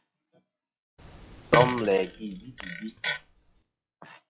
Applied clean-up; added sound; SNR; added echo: classical method log-MMSE.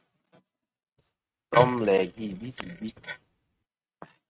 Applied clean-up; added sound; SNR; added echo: neural mask model RNNoise.